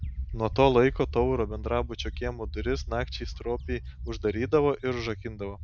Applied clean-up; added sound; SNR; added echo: none; Bird; 8 dB; none.